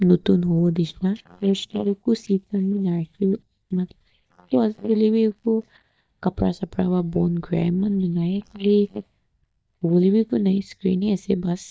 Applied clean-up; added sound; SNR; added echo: neural mask model DeepFilterNet 3.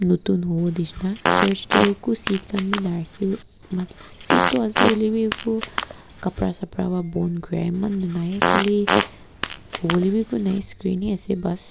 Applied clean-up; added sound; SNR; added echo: none; Fart; 1 dB; none.